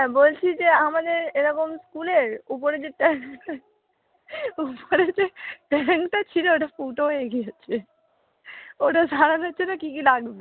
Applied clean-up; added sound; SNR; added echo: none; none; none; none.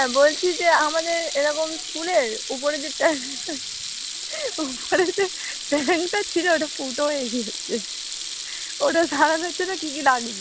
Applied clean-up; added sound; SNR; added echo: none; Sink (filling or washing) / Water tap, faucet; 7 dB; none.